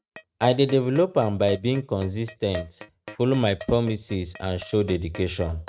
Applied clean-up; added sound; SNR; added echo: neural mask model RNNoise.